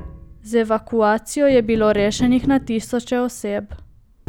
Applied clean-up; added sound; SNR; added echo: none; Tap; 16 dB; none.